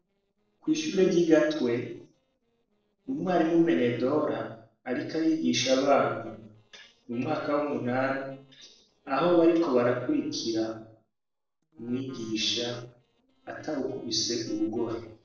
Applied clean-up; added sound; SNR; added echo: neural separator model SepFormer DNS4.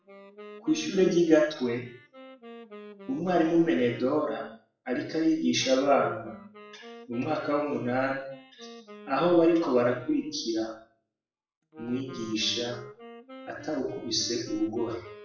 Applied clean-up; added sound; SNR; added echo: classical method WPE with log-MMSE.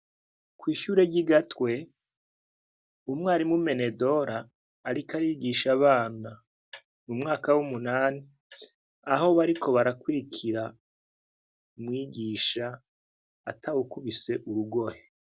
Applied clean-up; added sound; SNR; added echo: none; none; none; none.